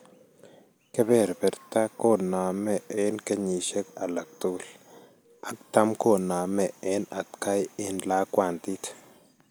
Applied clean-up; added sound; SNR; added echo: none; none; none; none.